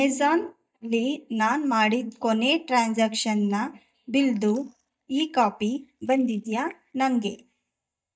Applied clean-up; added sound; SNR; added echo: neural mask model DeepFilterNet 3.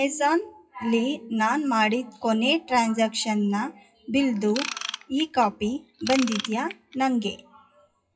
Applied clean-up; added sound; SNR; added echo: classical method WPE with log-MMSE.